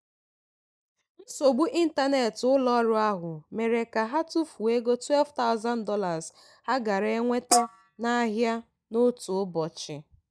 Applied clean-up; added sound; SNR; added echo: neural mask model DeepFilterNet 3.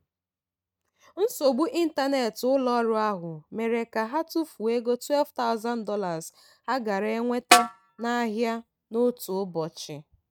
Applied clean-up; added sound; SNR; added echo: neural mask model RNNoise.